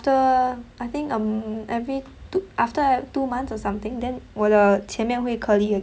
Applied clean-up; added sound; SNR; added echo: none; none; none; none.